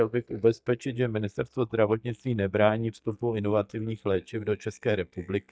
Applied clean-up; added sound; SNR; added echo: neural mask model DeepFilterNet 3.